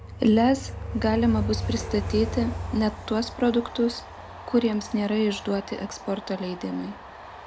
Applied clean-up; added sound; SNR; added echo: none; Train; 9 dB; none.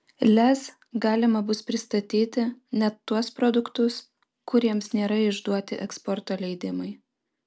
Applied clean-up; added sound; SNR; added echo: none; none; none; none.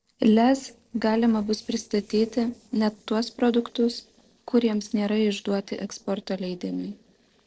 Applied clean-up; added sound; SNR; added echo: neural separator model SepFormer DNS4.